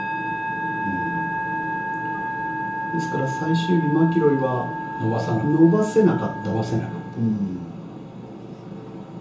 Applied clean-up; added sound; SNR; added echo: none; Musical instrument; 6 dB; reverberation time 0.7 s.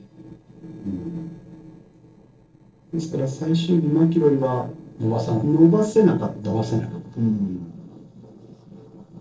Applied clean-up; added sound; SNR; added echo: neural separator model SepFormer DNS4.